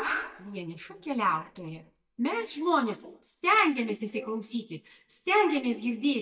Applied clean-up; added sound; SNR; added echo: neural mask model DeepFilterNet 3.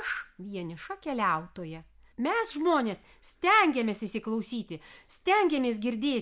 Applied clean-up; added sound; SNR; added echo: none; none; none; none.